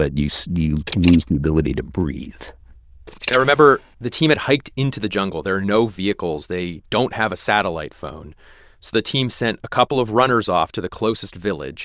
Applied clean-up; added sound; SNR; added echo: neural diffusion model UNIVERSE++.